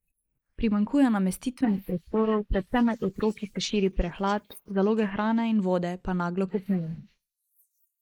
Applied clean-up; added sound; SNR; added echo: neural mask model Resemble Enhance denoiser.